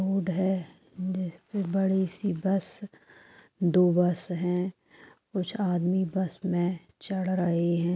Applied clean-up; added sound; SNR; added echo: none; none; none; none.